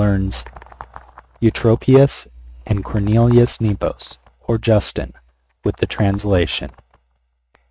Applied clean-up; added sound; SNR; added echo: neural mask model RNNoise.